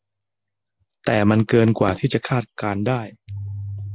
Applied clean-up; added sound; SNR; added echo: none; none; none; none.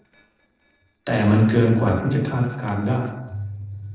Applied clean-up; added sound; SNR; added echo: neural separator model SepFormer DNS4.